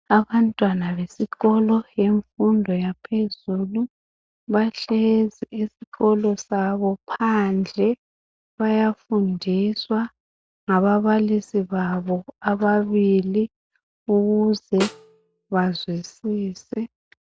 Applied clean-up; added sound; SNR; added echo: none; Snare drum; 13 dB; none.